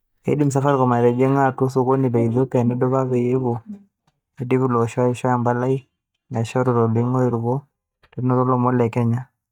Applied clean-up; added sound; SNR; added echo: neural mask model DeepFilterNet 3.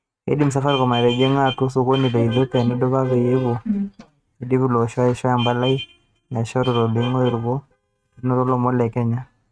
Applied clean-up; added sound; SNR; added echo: neural mask model RNNoise.